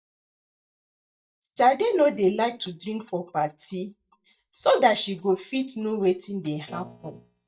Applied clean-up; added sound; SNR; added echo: neural mask model DeepFilterNet 3.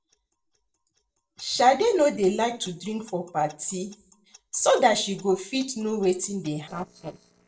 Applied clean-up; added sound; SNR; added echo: neural separator model SepFormer DNS4.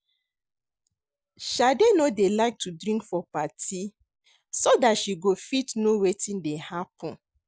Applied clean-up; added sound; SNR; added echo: none; none; none; none.